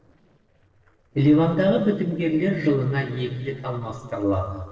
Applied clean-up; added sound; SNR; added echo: neural separator model SepFormer DNS4.